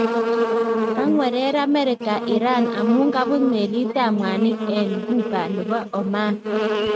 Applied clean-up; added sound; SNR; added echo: neural mask model RNNoise.